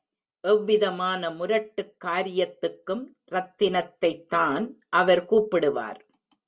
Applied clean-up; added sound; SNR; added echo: none; none; none; none.